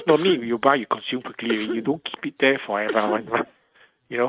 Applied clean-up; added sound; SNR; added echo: neural mask model RNNoise.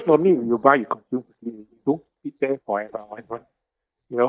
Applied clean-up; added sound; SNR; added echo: neural mask model DeepFilterNet 3.